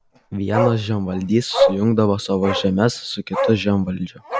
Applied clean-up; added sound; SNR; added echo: none; Bark; 5 dB; none.